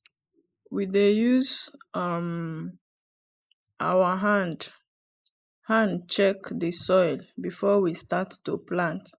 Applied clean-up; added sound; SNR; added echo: neural mask model Resemble Enhance denoiser.